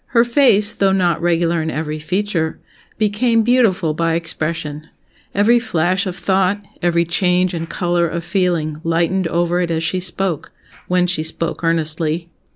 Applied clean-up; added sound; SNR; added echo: none; none; none; none.